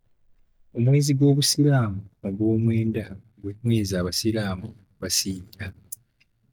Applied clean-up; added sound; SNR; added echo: neural mask model DeepFilterNet 3.